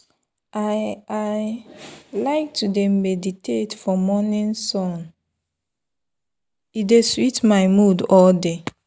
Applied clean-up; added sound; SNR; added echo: none; none; none; none.